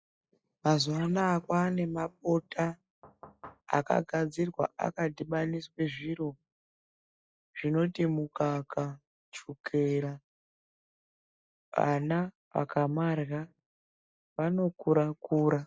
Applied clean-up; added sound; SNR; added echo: classical method log-MMSE.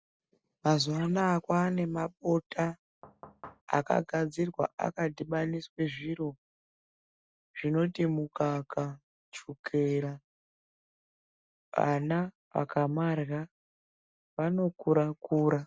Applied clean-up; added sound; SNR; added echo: none; Knock / Wood; 18 dB; none.